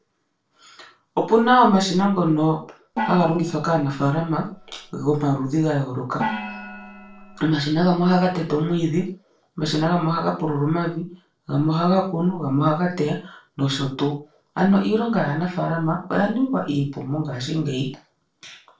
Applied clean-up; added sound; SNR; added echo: neural separator model SepFormer DNS4.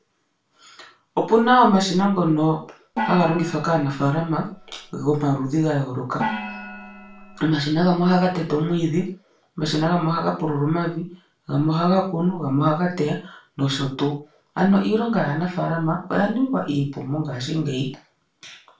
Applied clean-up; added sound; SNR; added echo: none; Gong; 12 dB; reverberation time 0.3 s.